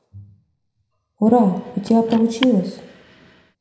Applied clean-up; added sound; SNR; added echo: none; Car; 16 dB; reverberation time 0.9 s.